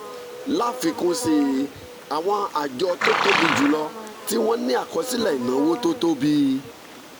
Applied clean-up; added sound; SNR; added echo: none; Livestock, farm animals, working animals; 6 dB; none.